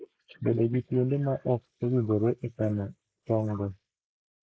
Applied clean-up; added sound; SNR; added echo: neural mask model Resemble Enhance denoiser.